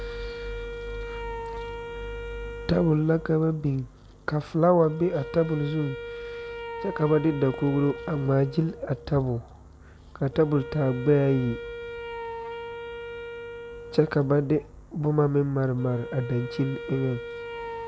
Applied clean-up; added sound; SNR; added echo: none; Wind instrument, woodwind instrument; 11 dB; none.